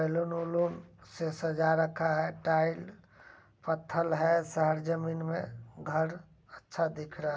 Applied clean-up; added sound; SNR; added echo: none; none; none; none.